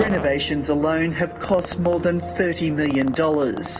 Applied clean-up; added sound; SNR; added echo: none; Fart; 15 dB; none.